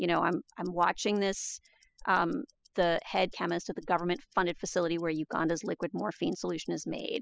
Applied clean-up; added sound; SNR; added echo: classical method spectral subtraction.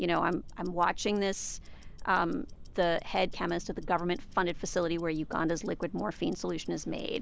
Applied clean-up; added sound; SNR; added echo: none; Tick-tock; 11 dB; none.